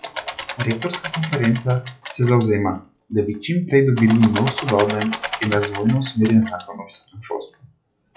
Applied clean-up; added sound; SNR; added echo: classical method log-MMSE.